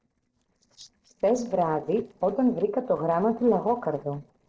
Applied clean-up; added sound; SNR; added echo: neural separator model SepFormer DNS4.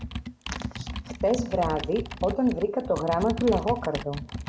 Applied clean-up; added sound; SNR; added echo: none; Computer keyboard; 8 dB; reverberation time 0.6 s.